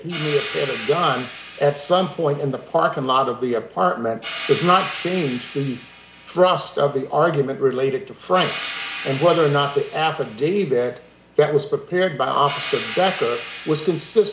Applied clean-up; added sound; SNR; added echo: none; Hi-hat; 10 dB; none.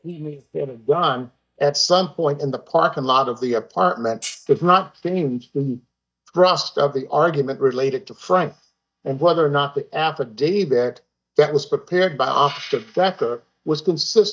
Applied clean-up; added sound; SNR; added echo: neural mask model DeepFilterNet 3.